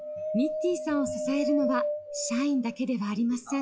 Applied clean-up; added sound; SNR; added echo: classical method log-MMSE.